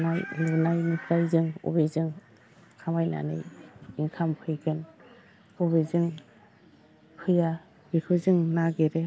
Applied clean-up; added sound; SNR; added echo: none; none; none; none.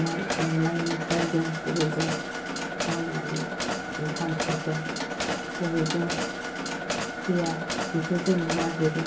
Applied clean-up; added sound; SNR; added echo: none; Mechanisms; 1 dB; reverberation time 0.3 s.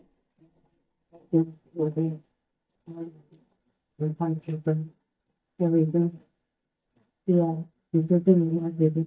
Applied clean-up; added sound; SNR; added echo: neural mask model DeepFilterNet 3.